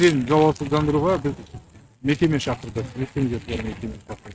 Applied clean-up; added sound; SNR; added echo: neural mask model RNNoise.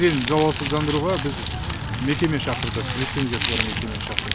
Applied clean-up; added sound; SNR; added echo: none; Crumpling, crinkling; 4 dB; none.